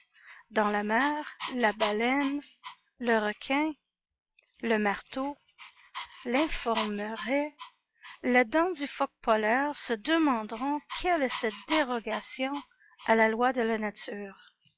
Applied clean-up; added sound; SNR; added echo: classical method log-MMSE.